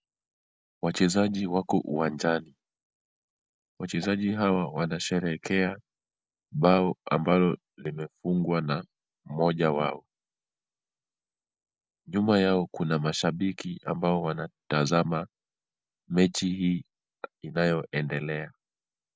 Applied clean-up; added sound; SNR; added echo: none; none; none; none.